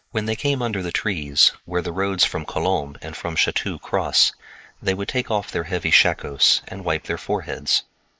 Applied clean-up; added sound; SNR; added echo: neural mask model Resemble Enhance denoiser.